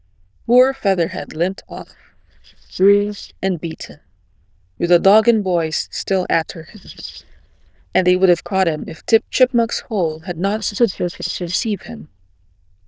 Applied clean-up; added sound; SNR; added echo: neural diffusion model UNIVERSE++.